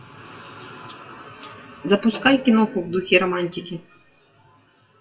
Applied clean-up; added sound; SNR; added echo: classical method WPE with log-MMSE.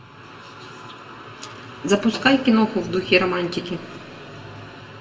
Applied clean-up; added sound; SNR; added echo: none; Brass instrument; 18 dB; reverberation time 1.3 s.